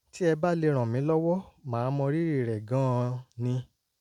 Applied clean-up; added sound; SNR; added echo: none; none; none; none.